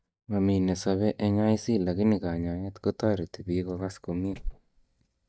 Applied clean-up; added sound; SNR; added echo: neural mask model DeepFilterNet 3.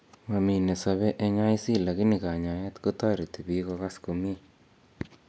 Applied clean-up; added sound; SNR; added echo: none; none; none; none.